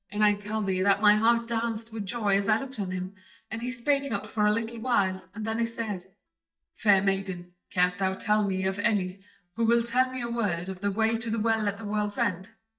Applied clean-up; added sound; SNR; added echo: neural mask model DeepFilterNet 3.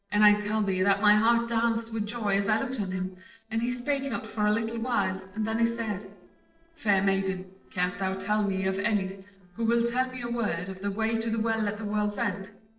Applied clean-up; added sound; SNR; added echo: neural separator model SepFormer DNS4.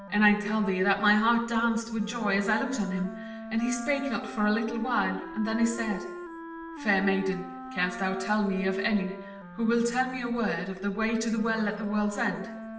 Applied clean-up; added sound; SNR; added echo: none; Wind instrument, woodwind instrument; 13 dB; reverberation time 0.9 s.